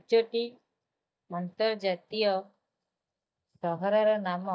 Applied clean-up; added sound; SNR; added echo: neural mask model DeepFilterNet 3.